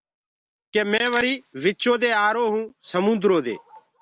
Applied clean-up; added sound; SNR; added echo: none; Crackle; 14 dB; none.